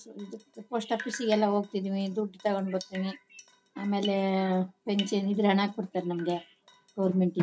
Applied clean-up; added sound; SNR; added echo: none; Drip; 19 dB; none.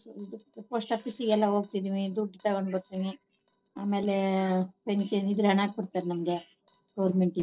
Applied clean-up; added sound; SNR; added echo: neural separator model SepFormer DNS4.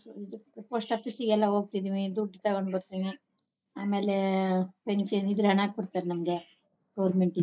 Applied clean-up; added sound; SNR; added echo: neural mask model Resemble Enhance denoiser.